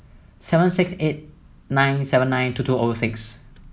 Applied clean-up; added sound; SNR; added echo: none; none; none; none.